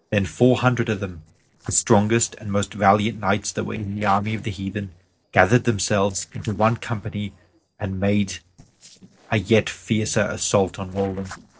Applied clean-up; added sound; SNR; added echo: neural separator model SepFormer DNS4.